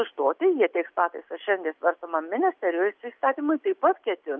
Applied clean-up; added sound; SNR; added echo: none; none; none; none.